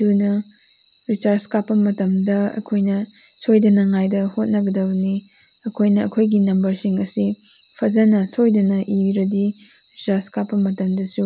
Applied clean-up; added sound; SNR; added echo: none; none; none; none.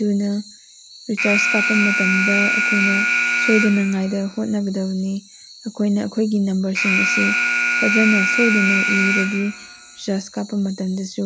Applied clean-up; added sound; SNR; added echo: none; Alarm; 0 dB; none.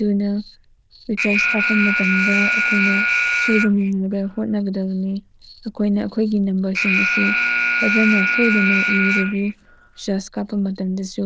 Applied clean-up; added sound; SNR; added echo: neural diffusion model UNIVERSE++.